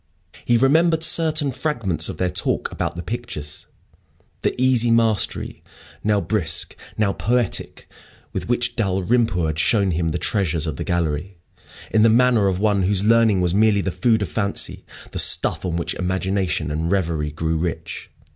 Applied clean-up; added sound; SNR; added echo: none; none; none; none.